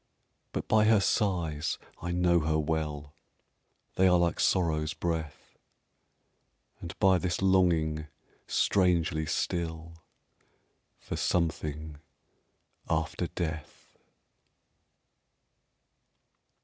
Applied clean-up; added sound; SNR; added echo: none; none; none; none.